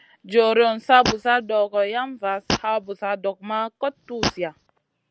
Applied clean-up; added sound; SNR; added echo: none; Fart; 9 dB; none.